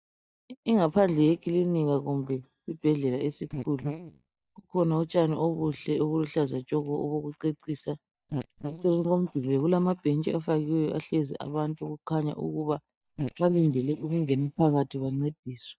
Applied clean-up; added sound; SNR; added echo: neural mask model DeepFilterNet 3.